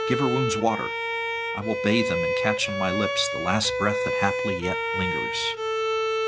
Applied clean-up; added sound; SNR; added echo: none; Bowed string instrument; -1 dB; none.